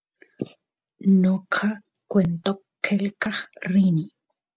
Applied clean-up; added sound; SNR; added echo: none; none; none; none.